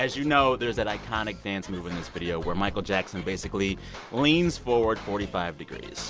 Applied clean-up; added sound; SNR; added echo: none; none; none; none.